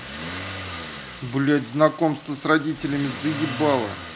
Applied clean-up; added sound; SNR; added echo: none; Motor vehicle (road); 11 dB; none.